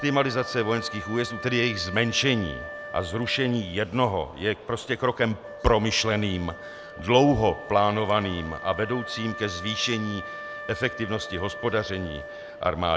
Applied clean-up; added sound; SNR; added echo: none; Wind instrument, woodwind instrument; 13 dB; none.